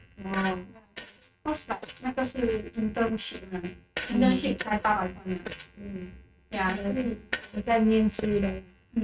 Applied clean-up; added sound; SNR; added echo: neural mask model RNNoise.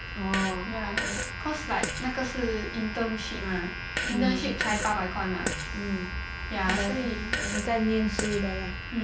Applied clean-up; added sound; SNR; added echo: none; Fart + Domestic sounds, home sounds; 5 dB; none.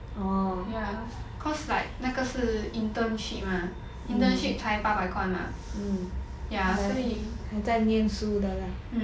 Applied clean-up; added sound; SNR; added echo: none; none; none; none.